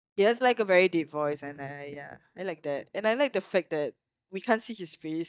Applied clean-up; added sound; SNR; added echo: neural mask model DeepFilterNet 3.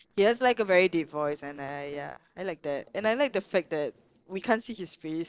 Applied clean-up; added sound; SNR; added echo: neural separator model SepFormer DNS4.